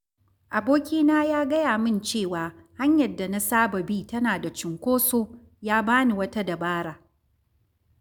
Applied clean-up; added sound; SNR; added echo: none; none; none; none.